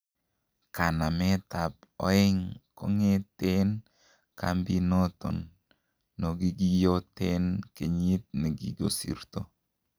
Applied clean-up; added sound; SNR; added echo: none; none; none; none.